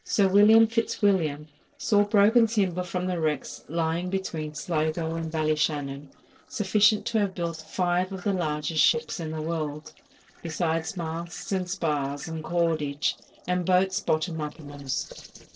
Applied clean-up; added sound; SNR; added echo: neural separator model SepFormer DNS4.